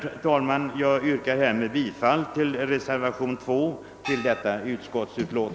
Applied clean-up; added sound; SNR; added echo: none; Gong; 9 dB; none.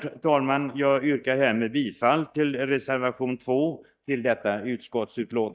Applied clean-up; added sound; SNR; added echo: neural mask model DeepFilterNet 3.